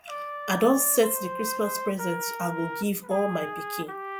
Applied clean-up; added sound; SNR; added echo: none; Trumpet; 7 dB; none.